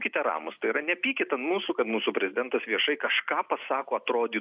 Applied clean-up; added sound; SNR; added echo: none; none; none; none.